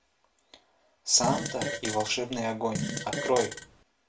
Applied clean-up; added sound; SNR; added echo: none; Fart; 4 dB; reverberation time 0.2 s.